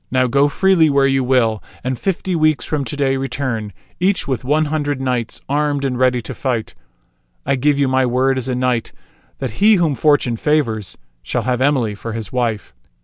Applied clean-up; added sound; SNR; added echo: none; none; none; none.